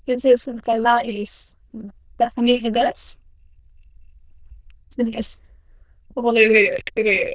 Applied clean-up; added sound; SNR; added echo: neural diffusion model UNIVERSE++.